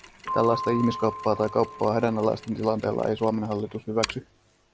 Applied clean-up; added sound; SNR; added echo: none; Percussion + Mechanisms; 10 dB; none.